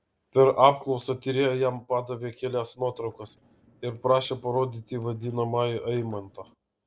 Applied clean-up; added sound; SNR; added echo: neural separator model SepFormer DNS4.